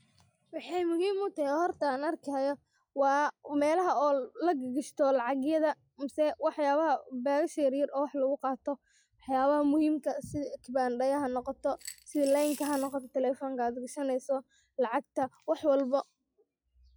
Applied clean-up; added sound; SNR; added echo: classical method log-MMSE.